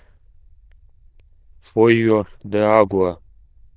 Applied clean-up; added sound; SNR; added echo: neural diffusion model UNIVERSE++.